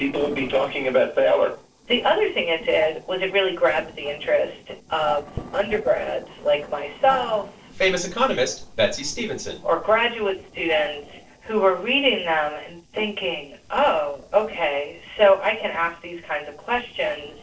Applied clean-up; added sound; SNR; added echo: neural separator model SepFormer DNS4.